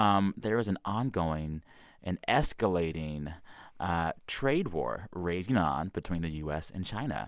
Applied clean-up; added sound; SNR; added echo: none; none; none; none.